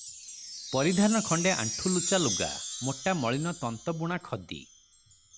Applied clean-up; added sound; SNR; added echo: none; Chime; 6 dB; none.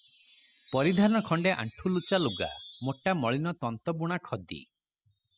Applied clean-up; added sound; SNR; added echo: classical method spectral subtraction.